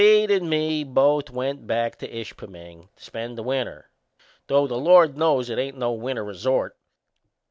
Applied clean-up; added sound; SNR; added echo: none; none; none; none.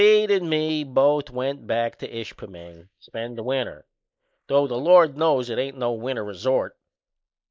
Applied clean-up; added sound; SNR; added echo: neural mask model Resemble Enhance denoiser.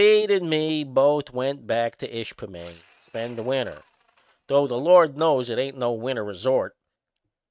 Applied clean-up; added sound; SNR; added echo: neural mask model RNNoise.